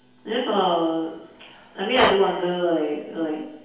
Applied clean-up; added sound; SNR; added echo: none; Breathing; 8 dB; reverberation time 2.2 s.